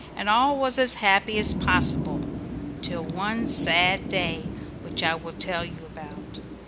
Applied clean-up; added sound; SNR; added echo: none; Thunder / Rain; 7 dB; none.